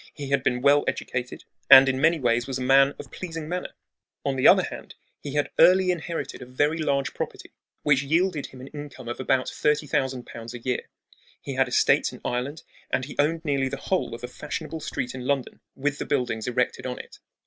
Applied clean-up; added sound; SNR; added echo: neural separator model SepFormer DNS4.